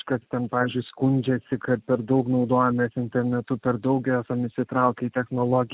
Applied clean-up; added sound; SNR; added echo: neural mask model Resemble Enhance denoiser.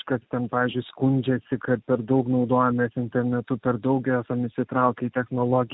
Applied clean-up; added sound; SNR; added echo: none; none; none; none.